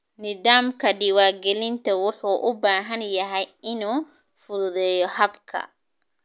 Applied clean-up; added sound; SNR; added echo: none; none; none; none.